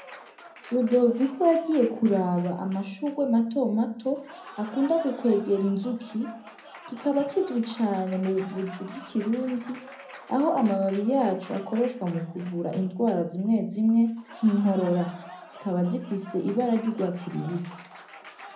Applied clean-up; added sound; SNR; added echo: none; Applause; 19 dB; reverberation time 0.6 s.